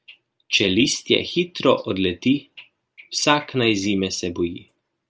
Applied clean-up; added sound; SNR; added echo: none; none; none; none.